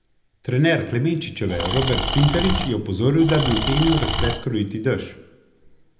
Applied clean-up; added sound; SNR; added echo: none; Engine / Tools; 3 dB; reverberation time 0.7 s.